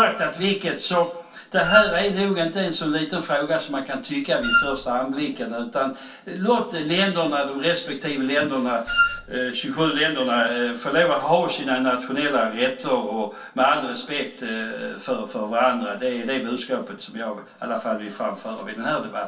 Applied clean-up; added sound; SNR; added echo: none; Wind instrument, woodwind instrument; 0 dB; reverberation time 0.2 s.